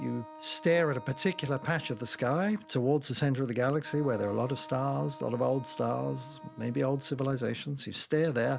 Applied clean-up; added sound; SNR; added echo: none; Wind instrument, woodwind instrument; 19 dB; none.